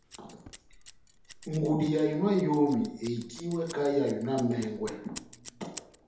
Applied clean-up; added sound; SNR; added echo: none; Scissors; 19 dB; reverberation time 2.1 s.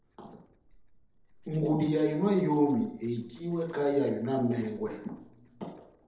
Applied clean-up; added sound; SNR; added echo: neural separator model SepFormer DNS4.